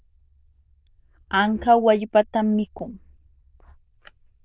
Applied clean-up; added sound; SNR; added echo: neural diffusion model UNIVERSE++.